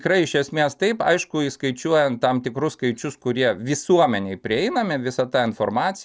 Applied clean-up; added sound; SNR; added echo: none; none; none; none.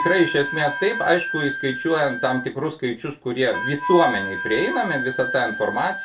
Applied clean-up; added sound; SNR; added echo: none; Wind instrument, woodwind instrument; 6 dB; reverberation time 0.2 s.